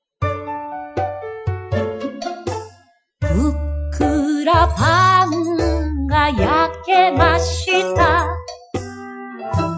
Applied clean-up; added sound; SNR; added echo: classical method Wiener filter.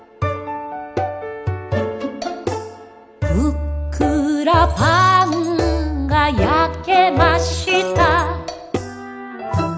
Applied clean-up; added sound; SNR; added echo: none; Shatter; 20 dB; none.